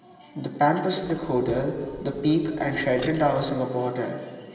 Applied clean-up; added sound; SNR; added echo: none; Squeak; 17 dB; reverberation time 2.9 s.